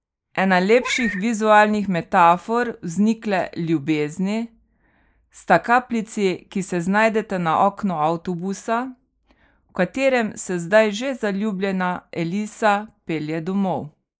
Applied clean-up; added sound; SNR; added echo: neural mask model Resemble Enhance denoiser.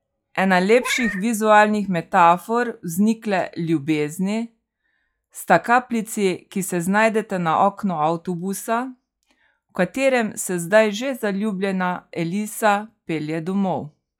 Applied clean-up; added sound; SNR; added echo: classical method log-MMSE.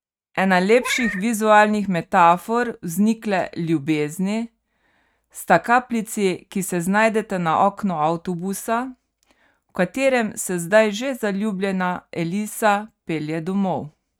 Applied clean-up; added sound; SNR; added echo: neural mask model RNNoise.